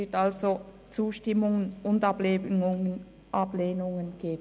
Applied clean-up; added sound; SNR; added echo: none; none; none; none.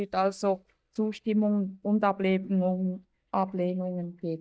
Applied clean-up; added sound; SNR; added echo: neural mask model DeepFilterNet 3.